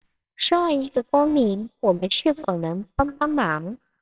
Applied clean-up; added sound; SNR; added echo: neural separator model SepFormer WHAMR!.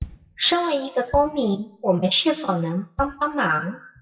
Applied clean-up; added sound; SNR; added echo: classical method WPE with log-MMSE.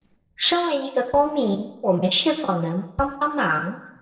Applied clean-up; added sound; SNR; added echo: neural separator model SepFormer DNS4.